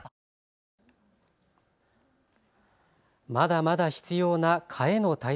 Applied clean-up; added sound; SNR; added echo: none; none; none; none.